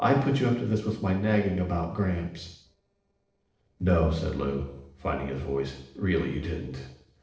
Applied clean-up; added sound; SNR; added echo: neural separator model SepFormer DNS4.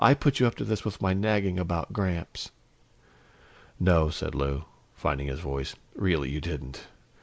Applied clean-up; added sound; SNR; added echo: none; none; none; none.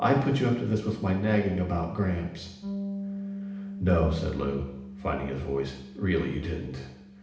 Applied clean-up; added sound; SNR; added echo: none; Bass guitar; 12 dB; reverberation time 0.8 s.